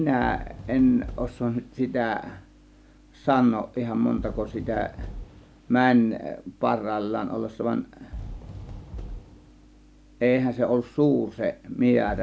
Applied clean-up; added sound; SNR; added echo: none; Fireworks; 16 dB; none.